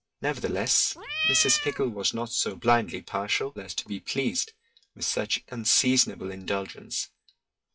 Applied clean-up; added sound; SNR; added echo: classical method WPE with log-MMSE.